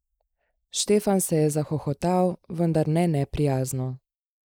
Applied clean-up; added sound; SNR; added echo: neural mask model Resemble Enhance denoiser.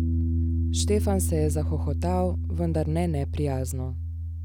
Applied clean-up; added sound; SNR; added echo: none; Piano; -2 dB; none.